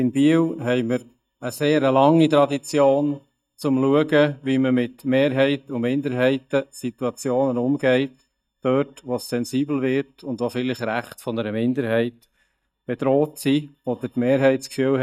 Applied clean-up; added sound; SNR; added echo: neural mask model DeepFilterNet 3.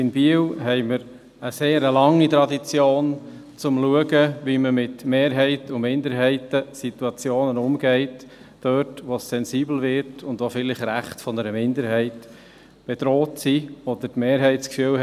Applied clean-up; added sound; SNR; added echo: none; none; none; none.